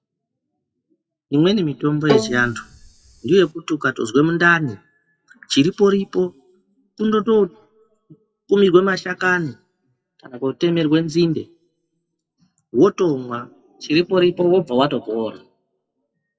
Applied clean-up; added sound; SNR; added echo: classical method WPE with log-MMSE.